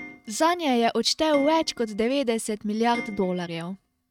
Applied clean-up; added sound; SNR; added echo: neural mask model RNNoise.